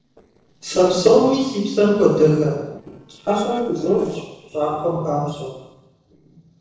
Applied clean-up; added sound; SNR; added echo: neural separator model SepFormer DNS4.